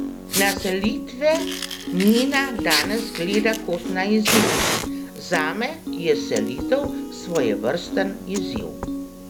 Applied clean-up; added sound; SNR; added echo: none; Piano + Fire; 3 dB; none.